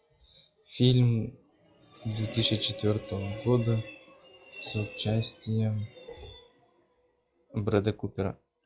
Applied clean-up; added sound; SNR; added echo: classical method log-MMSE.